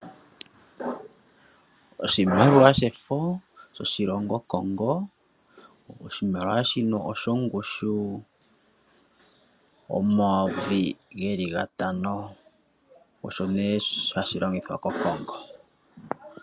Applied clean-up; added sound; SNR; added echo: none; none; none; none.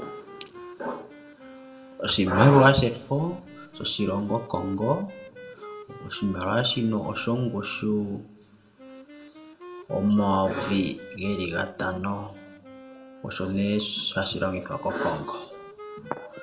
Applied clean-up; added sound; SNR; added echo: none; Wind instrument, woodwind instrument; 18 dB; reverberation time 0.5 s.